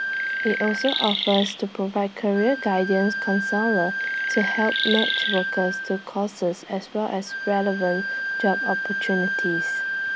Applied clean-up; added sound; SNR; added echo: none; Wind instrument, woodwind instrument + Chirp, tweet; 2 dB; none.